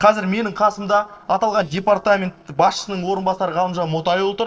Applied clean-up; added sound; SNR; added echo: neural separator model SepFormer DNS4.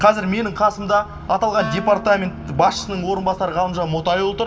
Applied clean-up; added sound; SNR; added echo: none; Wind instrument, woodwind instrument; 15 dB; reverberation time 1.4 s.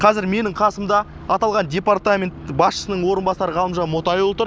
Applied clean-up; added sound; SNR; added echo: none; none; none; none.